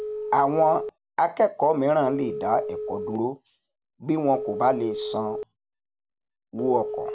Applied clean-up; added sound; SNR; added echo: none; Telephone; 8 dB; none.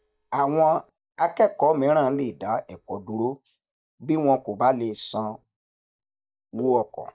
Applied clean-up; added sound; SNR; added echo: neural mask model DeepFilterNet 3.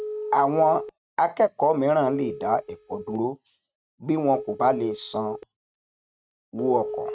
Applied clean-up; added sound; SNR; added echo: neural mask model RNNoise.